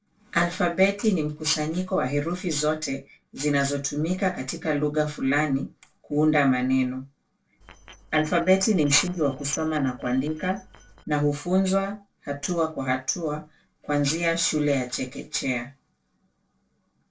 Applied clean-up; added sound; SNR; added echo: neural separator model SepFormer DNS4.